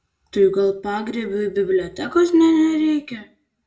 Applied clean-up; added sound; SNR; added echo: none; none; none; reverberation time 0.3 s.